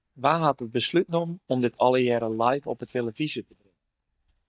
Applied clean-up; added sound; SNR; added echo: neural mask model DeepFilterNet 3.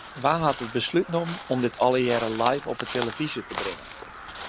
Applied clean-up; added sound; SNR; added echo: none; Crow; 11 dB; none.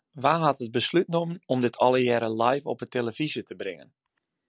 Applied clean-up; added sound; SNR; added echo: none; none; none; none.